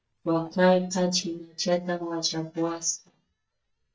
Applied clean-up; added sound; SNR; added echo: neural mask model DeepFilterNet 3.